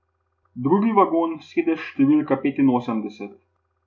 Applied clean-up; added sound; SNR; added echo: none; none; none; none.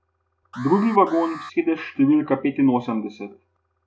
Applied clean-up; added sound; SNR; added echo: none; Alarm; 17 dB; none.